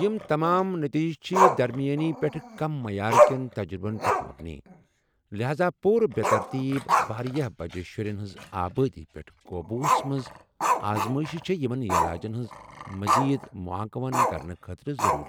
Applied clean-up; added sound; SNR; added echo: none; Growling; 0 dB; none.